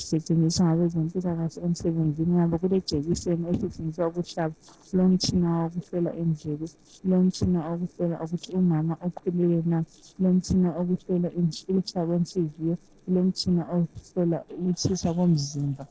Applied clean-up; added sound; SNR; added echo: neural separator model SepFormer DNS4.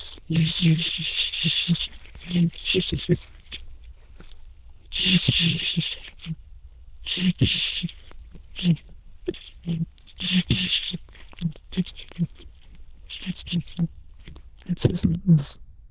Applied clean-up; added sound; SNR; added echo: neural diffusion model UNIVERSE++.